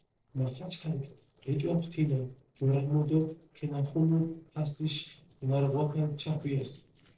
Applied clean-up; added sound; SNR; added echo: neural separator model SepFormer DNS4.